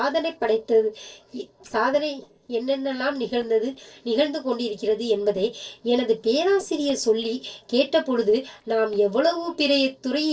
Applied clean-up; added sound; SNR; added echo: neural separator model SepFormer DNS4.